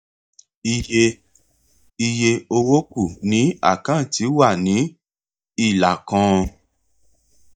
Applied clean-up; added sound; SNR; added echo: neural mask model DeepFilterNet 3.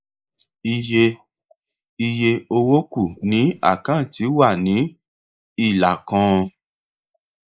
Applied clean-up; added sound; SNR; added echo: neural mask model Resemble Enhance denoiser.